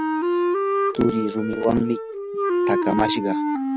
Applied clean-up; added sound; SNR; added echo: none; Wind instrument, woodwind instrument; -2 dB; none.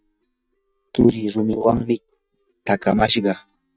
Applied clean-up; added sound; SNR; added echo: neural mask model DeepFilterNet 3.